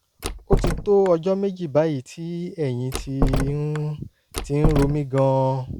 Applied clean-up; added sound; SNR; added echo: none; Door; 2 dB; none.